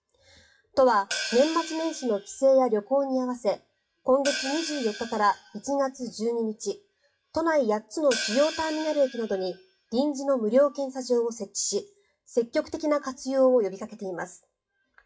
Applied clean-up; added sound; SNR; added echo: classical method WPE with log-MMSE.